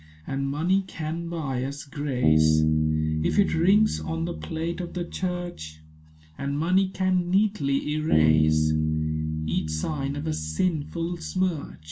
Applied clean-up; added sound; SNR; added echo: none; Bass guitar; 1 dB; reverberation time 0.2 s.